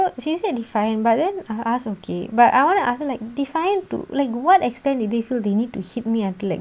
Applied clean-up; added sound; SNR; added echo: none; none; none; none.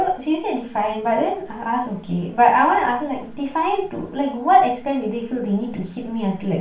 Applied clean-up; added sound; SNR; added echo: none; none; none; reverberation time 0.3 s.